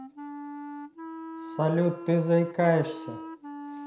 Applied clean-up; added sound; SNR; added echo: none; Wind instrument, woodwind instrument; 12 dB; reverberation time 0.5 s.